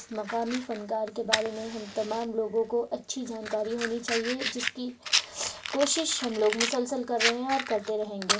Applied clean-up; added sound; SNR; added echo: none; Fire; 4 dB; reverberation time 0.2 s.